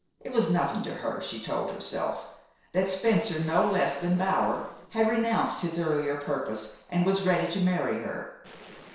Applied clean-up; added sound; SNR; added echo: neural separator model SepFormer DNS4.